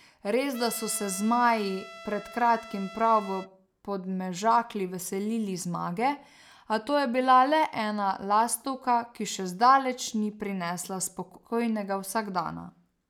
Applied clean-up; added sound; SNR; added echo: none; Trumpet; 17 dB; none.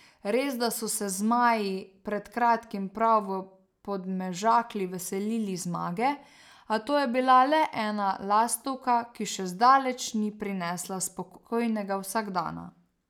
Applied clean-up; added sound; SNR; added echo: none; none; none; none.